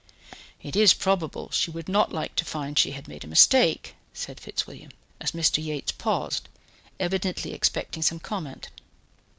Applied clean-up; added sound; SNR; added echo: none; none; none; none.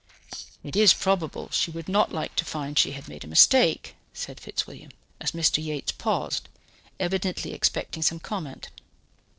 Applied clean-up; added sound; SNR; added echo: neural separator model SepFormer DNS4.